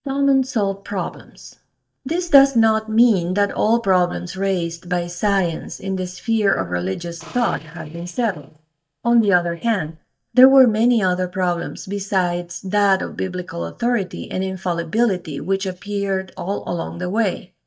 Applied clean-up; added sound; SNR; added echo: neural mask model DeepFilterNet 3.